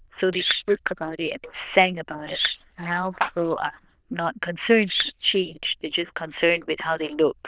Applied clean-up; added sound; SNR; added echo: neural diffusion model UNIVERSE++.